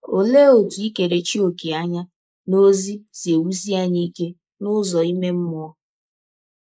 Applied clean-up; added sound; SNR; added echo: neural mask model Resemble Enhance denoiser.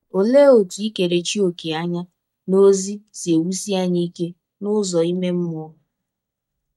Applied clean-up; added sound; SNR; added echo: neural mask model DeepFilterNet 3.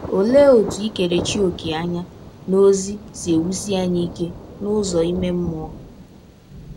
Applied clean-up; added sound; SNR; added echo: none; Thunder; 13 dB; none.